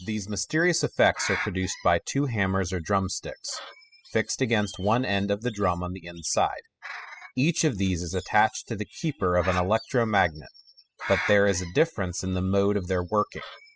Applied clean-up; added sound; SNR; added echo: classical method spectral subtraction.